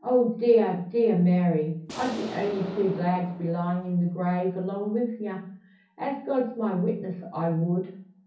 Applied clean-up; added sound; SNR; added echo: none; Explosion; 14 dB; reverberation time 0.6 s.